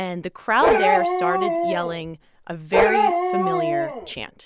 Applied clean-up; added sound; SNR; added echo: none; Bark; -4 dB; none.